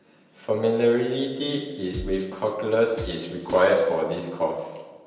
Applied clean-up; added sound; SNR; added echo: none; Drum kit; 14 dB; reverberation time 1.0 s.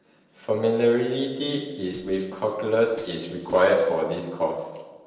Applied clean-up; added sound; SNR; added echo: neural separator model SepFormer DNS4.